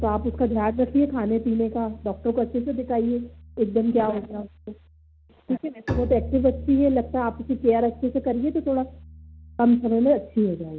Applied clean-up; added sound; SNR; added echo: none; Bowed string instrument; 14 dB; none.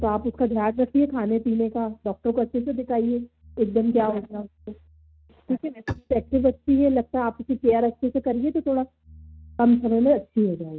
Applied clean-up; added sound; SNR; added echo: neural mask model RNNoise.